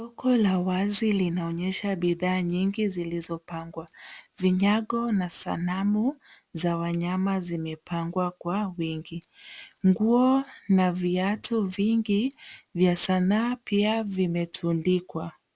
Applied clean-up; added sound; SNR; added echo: none; none; none; none.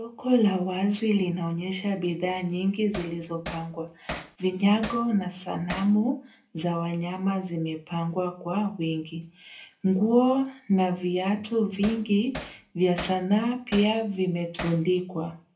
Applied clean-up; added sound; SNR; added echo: none; Hammer; 14 dB; reverberation time 0.3 s.